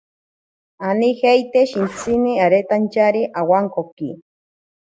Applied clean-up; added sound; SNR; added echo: none; Zipper (clothing); 18 dB; none.